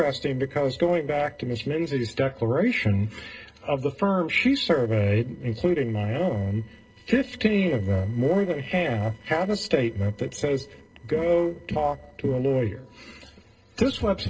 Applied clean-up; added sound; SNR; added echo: neural separator model SepFormer DNS4.